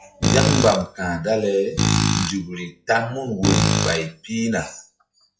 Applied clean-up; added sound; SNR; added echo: classical method log-MMSE.